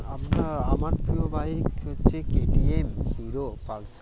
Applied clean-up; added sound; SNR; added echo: none; Fireworks; 15 dB; none.